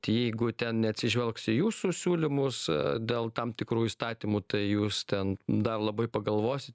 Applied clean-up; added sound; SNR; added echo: none; none; none; none.